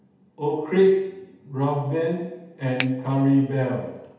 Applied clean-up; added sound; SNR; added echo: none; Finger snapping; 7 dB; reverberation time 0.8 s.